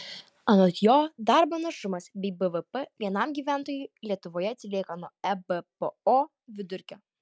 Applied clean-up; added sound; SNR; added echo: none; none; none; none.